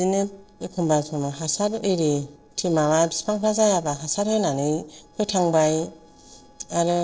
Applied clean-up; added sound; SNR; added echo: neural separator model SepFormer DNS4.